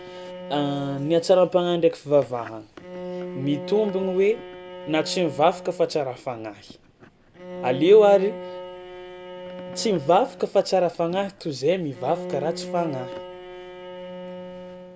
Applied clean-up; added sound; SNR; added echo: none; Bowed string instrument; 13 dB; none.